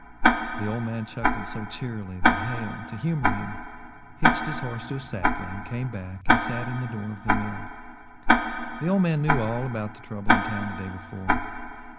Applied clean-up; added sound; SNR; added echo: none; Tick-tock; -4 dB; none.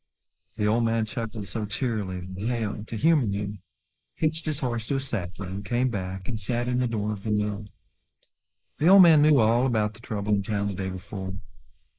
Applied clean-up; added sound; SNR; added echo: neural mask model Resemble Enhance denoiser.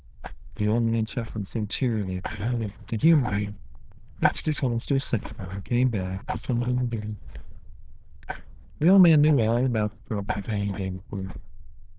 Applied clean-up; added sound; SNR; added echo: neural diffusion model UNIVERSE++.